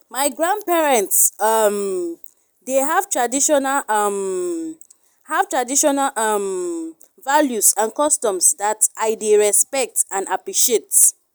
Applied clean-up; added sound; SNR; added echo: none; none; none; none.